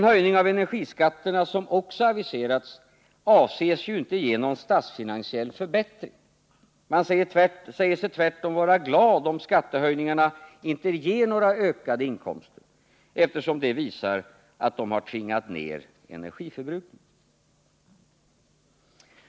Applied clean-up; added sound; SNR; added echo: none; none; none; none.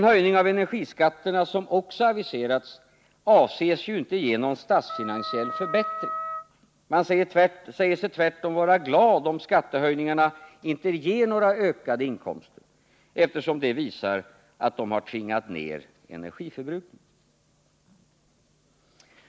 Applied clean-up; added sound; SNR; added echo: none; Wind instrument, woodwind instrument; 8 dB; none.